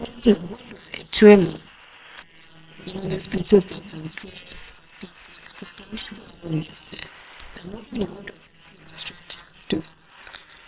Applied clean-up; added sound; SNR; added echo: neural separator model SepFormer WHAM!.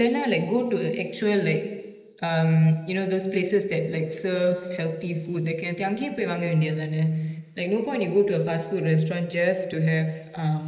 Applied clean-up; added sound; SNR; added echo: neural mask model Resemble Enhance denoiser.